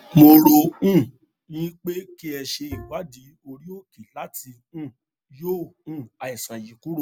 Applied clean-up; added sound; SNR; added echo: none; Bowed string instrument; 19 dB; none.